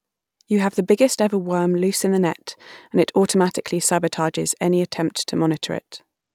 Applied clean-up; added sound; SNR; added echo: none; none; none; none.